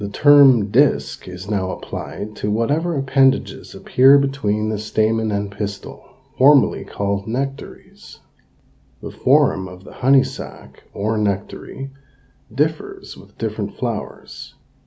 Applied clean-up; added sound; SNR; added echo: none; none; none; none.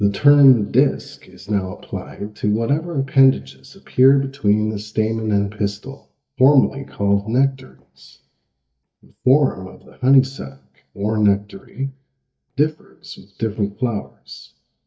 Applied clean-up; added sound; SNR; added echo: neural mask model DeepFilterNet 3.